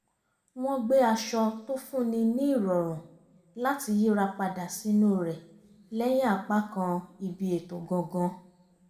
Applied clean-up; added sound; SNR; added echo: none; none; none; reverberation time 0.6 s.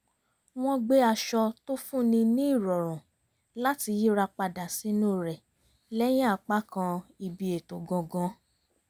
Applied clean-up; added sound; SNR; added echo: none; none; none; none.